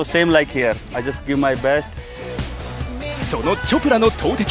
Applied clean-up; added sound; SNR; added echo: none; none; none; none.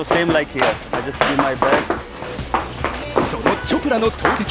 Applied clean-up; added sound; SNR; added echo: none; Run; 0 dB; none.